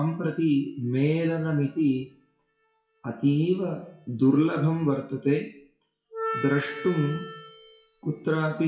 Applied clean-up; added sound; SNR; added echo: classical method WPE with log-MMSE.